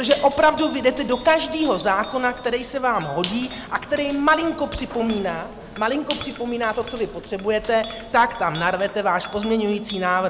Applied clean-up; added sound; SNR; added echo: none; Squeak + Chink, clink; 16 dB; none.